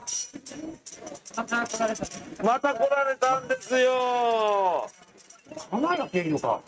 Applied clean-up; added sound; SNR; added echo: neural mask model RNNoise.